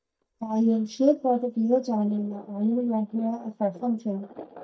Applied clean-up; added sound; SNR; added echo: neural mask model DeepFilterNet 3.